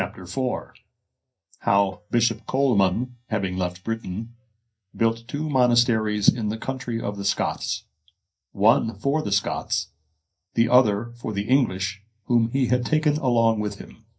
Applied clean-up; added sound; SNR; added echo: neural mask model DeepFilterNet 3.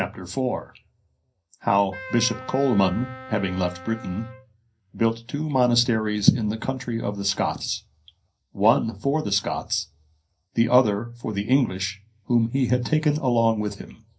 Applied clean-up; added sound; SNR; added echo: none; Wind instrument, woodwind instrument; 15 dB; reverberation time 0.3 s.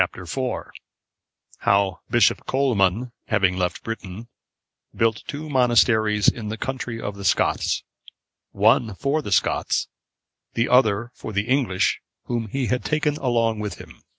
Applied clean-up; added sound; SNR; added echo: none; none; none; none.